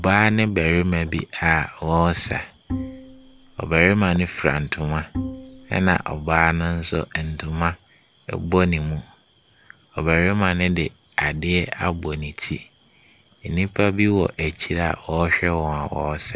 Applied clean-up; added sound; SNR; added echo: none; Bowed string instrument; 10 dB; none.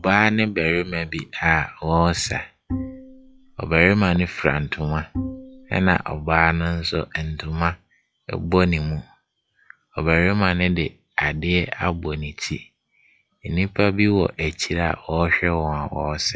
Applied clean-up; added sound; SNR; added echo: classical method log-MMSE.